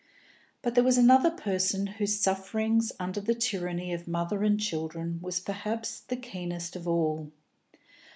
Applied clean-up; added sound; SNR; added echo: none; none; none; none.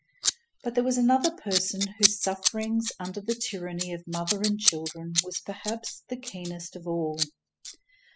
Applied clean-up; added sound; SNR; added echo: classical method spectral subtraction.